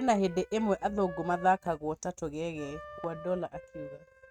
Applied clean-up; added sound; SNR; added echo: neural mask model RNNoise.